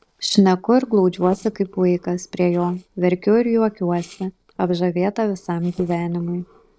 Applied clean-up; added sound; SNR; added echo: neural separator model SepFormer DNS4.